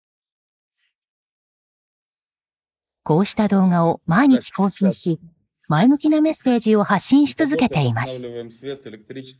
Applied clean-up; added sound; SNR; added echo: neural mask model Resemble Enhance denoiser.